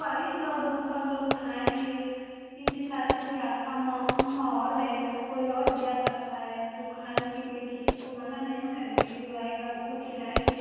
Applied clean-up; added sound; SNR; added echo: none; Fireworks; 3 dB; reverberation time 2.1 s.